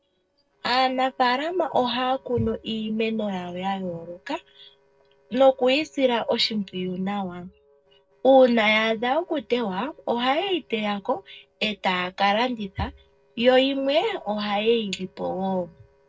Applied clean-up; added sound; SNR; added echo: neural separator model SepFormer DNS4.